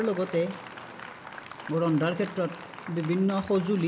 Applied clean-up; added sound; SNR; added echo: none; Applause; 15 dB; reverberation time 1.2 s.